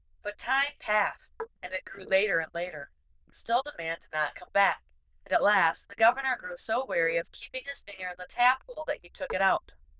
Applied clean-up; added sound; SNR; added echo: neural diffusion model UNIVERSE++.